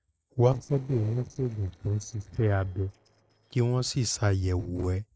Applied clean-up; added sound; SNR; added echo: neural separator model SepFormer DNS4.